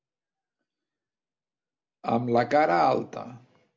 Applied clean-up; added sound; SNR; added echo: none; none; none; none.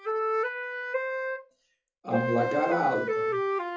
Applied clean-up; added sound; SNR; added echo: classical method WPE with log-MMSE.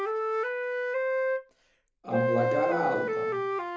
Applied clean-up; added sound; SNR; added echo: none; Wind instrument, woodwind instrument; -5 dB; reverberation time 0.7 s.